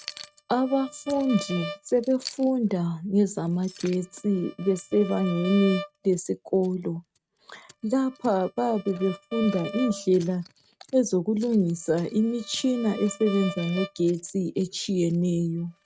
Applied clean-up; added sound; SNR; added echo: neural mask model RNNoise.